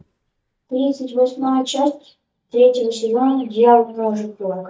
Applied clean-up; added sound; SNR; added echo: neural mask model DeepFilterNet 3.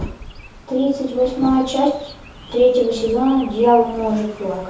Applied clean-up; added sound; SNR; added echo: none; Chirp, tweet; 19 dB; reverberation time 0.6 s.